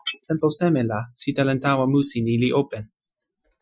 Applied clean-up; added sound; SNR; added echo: classical method Wiener filter.